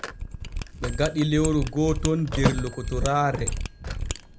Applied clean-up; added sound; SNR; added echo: none; Telephone + Mechanisms; 3 dB; none.